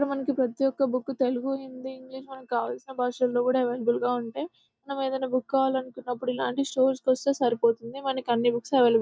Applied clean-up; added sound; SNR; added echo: neural mask model DeepFilterNet 3.